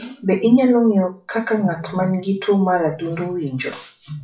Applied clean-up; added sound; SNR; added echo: classical method WPE with log-MMSE.